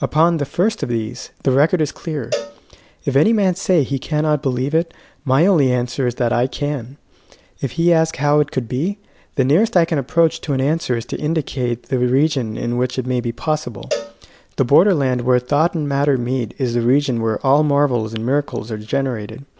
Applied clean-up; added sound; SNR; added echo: none; Cowbell; 13 dB; none.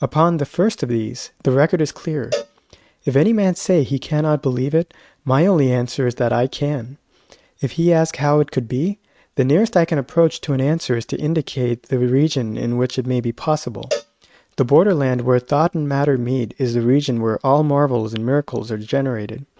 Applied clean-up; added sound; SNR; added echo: neural mask model RNNoise.